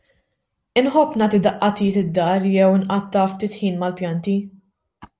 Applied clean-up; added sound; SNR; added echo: none; none; none; none.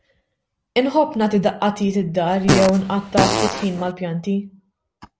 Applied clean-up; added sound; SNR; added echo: none; Fart; 1 dB; none.